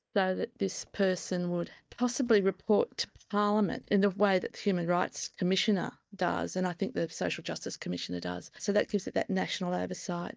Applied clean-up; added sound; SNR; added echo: neural mask model DeepFilterNet 3.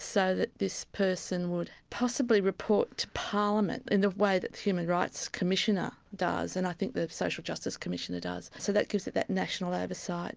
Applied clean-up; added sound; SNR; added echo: none; none; none; none.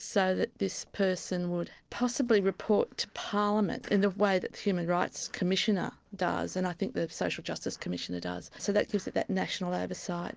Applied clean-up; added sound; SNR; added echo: neural separator model SepFormer DNS4.